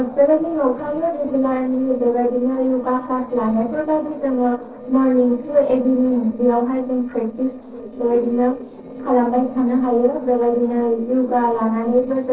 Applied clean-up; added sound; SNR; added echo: neural separator model SepFormer DNS4.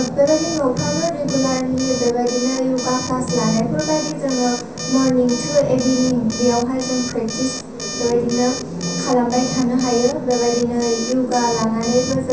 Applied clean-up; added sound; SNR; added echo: none; Alarm; 11 dB; reverberation time 0.6 s.